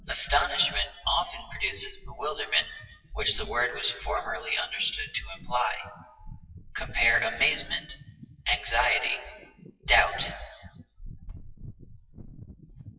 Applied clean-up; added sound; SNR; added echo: classical method WPE with log-MMSE.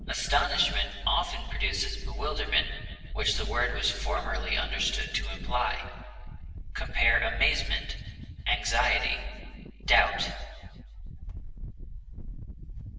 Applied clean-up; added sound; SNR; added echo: none; Wind; 12 dB; reverberation time 1.3 s.